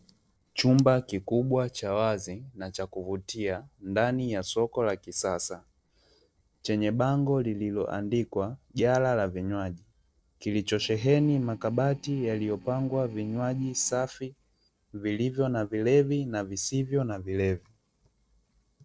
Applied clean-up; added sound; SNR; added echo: neural separator model SepFormer DNS4.